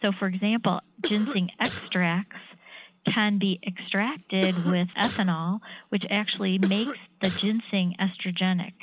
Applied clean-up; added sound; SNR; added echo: none; Cough; 8 dB; none.